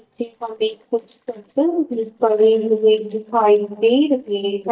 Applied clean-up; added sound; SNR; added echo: neural mask model DeepFilterNet 3.